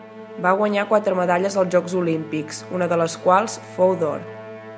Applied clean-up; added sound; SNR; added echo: none; Musical instrument; 17 dB; none.